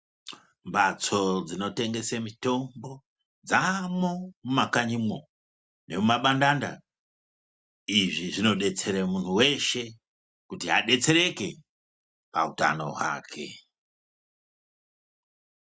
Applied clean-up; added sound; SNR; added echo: none; none; none; none.